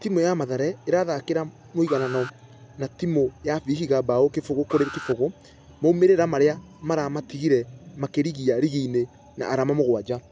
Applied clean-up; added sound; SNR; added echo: none; Alarm; 17 dB; none.